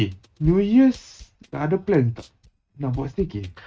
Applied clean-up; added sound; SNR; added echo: neural mask model RNNoise.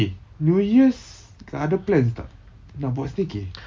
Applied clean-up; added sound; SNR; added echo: none; none; none; none.